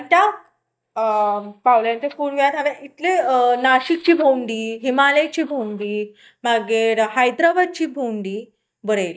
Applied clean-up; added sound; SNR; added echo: neural mask model DeepFilterNet 3.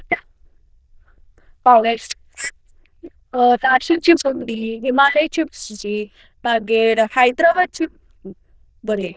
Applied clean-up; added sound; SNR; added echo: neural diffusion model UNIVERSE++.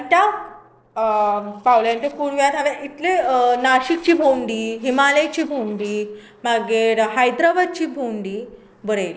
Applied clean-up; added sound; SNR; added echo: neural separator model SepFormer DNS4.